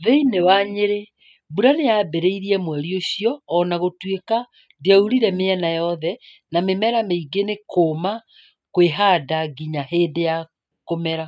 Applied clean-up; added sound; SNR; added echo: neural mask model RNNoise.